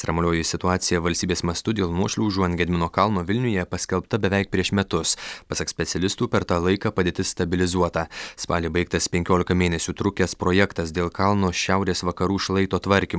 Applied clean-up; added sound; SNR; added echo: none; none; none; none.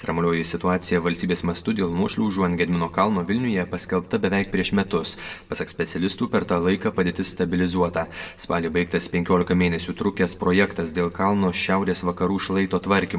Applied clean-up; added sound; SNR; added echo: none; none; none; reverberation time 1.0 s.